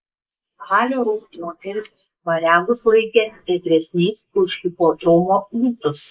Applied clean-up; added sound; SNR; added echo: neural mask model Resemble Enhance denoiser.